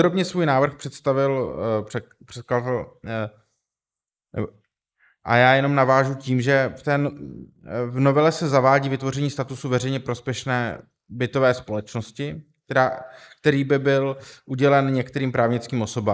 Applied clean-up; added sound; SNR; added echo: neural mask model Resemble Enhance denoiser.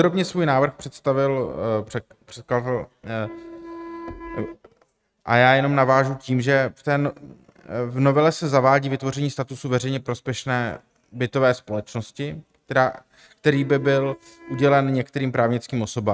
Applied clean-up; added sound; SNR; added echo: neural mask model RNNoise.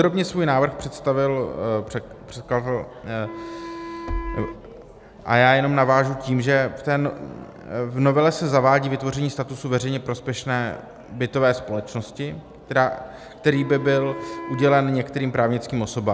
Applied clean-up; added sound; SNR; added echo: none; Wind instrument, woodwind instrument; 14 dB; none.